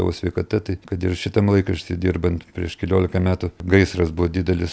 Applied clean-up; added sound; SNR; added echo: none; none; none; none.